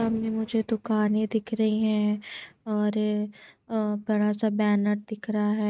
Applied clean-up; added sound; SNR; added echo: neural mask model RNNoise.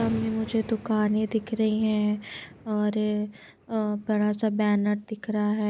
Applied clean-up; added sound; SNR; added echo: none; Thunder; 18 dB; none.